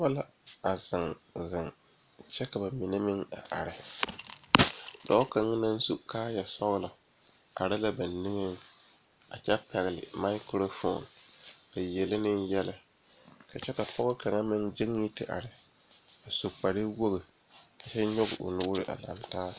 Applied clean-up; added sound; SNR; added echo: none; Coin (dropping) / Glass; 15 dB; none.